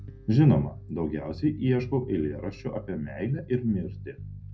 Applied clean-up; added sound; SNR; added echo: none; Bass guitar; 15 dB; reverberation time 0.4 s.